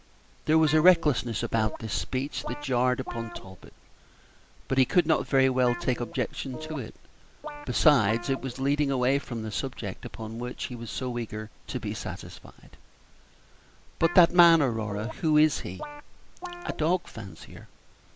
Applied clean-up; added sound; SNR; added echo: none; Guitar; 15 dB; none.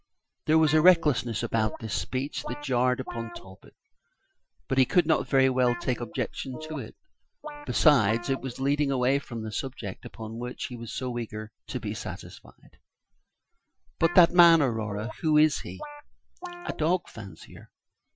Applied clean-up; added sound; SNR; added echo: classical method Wiener filter.